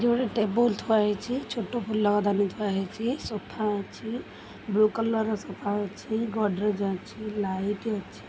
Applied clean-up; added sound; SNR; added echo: none; none; none; none.